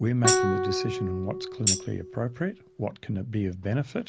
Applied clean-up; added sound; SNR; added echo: none; Tambourine + Guitar; 0 dB; none.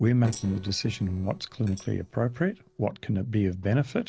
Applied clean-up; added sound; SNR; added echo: neural separator model SepFormer DNS4.